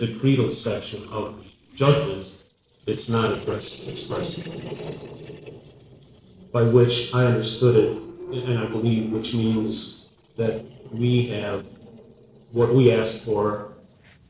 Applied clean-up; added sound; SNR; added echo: neural separator model SepFormer DNS4.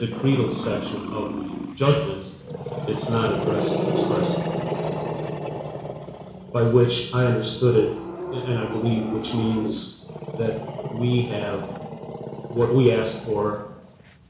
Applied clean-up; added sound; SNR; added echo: none; Growling; 6 dB; reverberation time 0.7 s.